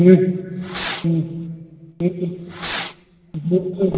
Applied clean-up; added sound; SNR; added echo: none; Fireworks; 8 dB; reverberation time 2.8 s.